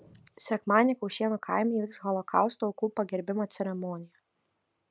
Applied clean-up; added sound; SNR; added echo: none; none; none; none.